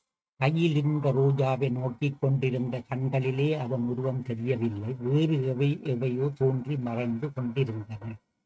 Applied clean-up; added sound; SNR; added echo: neural mask model RNNoise.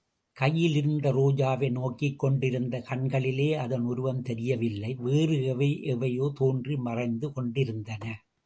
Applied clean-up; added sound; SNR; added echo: none; none; none; none.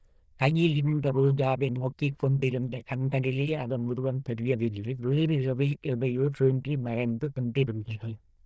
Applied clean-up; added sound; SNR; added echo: neural diffusion model UNIVERSE++.